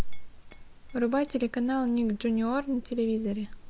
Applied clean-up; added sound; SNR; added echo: none; Chink, clink; 18 dB; none.